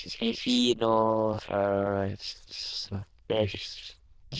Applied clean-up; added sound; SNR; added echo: neural diffusion model UNIVERSE++.